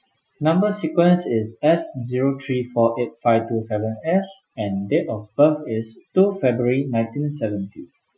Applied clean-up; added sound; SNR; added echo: classical method Wiener filter.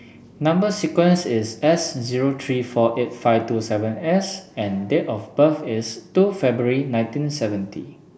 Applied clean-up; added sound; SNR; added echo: none; none; none; none.